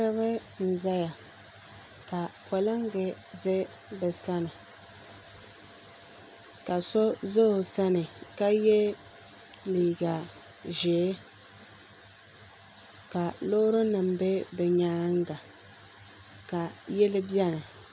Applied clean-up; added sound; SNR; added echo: none; none; none; none.